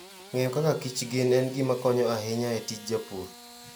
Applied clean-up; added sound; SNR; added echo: none; Engine starting / Sawing; 19 dB; none.